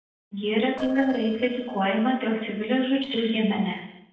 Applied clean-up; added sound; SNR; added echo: neural separator model SepFormer DNS4.